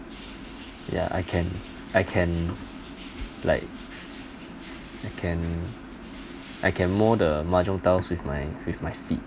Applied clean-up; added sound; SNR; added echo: none; none; none; none.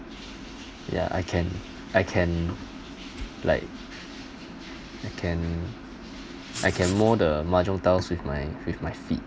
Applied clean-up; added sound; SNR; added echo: none; Writing; 10 dB; none.